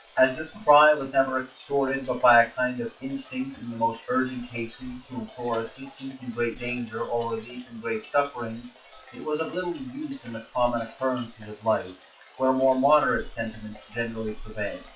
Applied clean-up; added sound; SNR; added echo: classical method WPE with log-MMSE.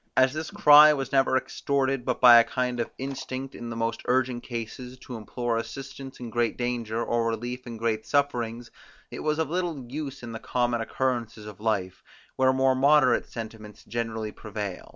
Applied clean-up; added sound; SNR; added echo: none; none; none; none.